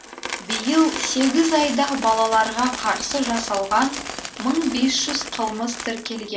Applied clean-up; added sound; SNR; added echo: none; Coin (dropping); 9 dB; reverberation time 0.3 s.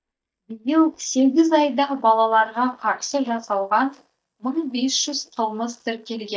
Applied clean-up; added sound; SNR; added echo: neural mask model DeepFilterNet 3.